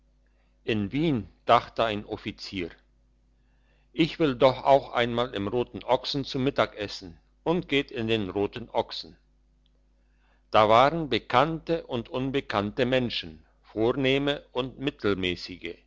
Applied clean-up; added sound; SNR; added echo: none; none; none; none.